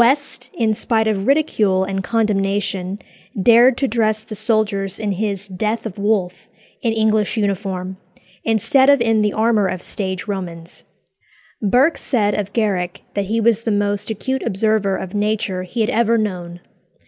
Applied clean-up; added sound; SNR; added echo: none; none; none; none.